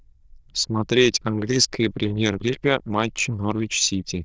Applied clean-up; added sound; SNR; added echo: neural diffusion model UNIVERSE++.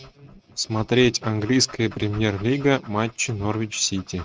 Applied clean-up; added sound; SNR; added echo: neural mask model RNNoise.